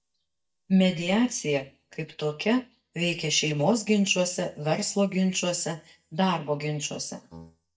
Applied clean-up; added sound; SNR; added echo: neural mask model DeepFilterNet 3.